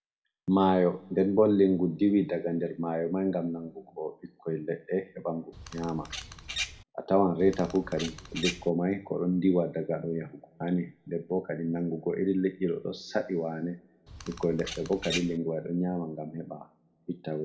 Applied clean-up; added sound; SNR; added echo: none; Bird vocalization, bird call, bird song; 10 dB; reverberation time 1.0 s.